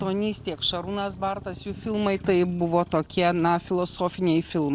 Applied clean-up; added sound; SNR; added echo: none; Snare drum + Motor vehicle (road); 18 dB; none.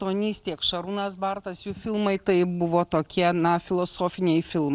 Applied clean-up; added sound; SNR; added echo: none; none; none; none.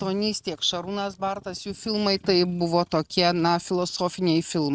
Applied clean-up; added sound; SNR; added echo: neural mask model RNNoise.